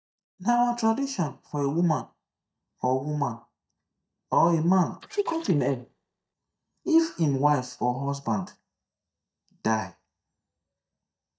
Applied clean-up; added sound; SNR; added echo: neural mask model DeepFilterNet 3.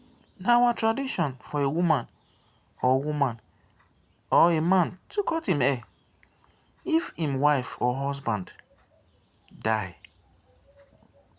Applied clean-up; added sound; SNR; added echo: none; none; none; none.